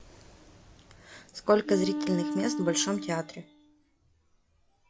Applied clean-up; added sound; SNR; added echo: classical method log-MMSE.